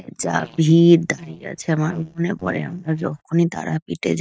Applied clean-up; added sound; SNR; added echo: neural mask model DeepFilterNet 3.